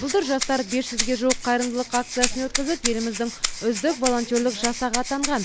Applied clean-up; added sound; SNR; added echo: none; Rattle (instrument); 5 dB; none.